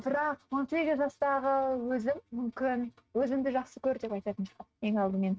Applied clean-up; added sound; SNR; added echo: neural mask model RNNoise.